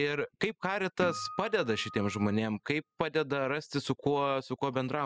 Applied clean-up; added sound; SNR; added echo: classical method spectral subtraction.